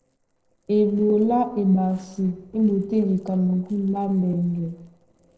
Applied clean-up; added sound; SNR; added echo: neural separator model SepFormer DNS4.